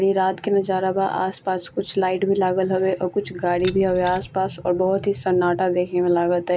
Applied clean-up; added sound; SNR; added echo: none; Keys jangling; 7 dB; none.